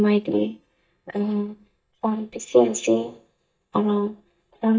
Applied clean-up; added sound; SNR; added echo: neural mask model DeepFilterNet 3.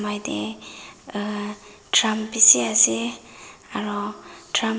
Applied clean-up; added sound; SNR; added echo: none; none; none; none.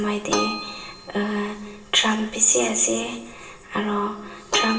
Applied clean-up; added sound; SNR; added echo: none; Keyboard (musical); 9 dB; reverberation time 0.8 s.